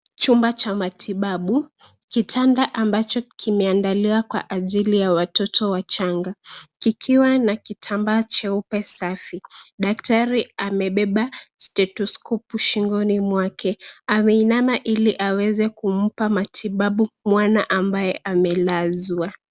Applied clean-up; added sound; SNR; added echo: none; none; none; none.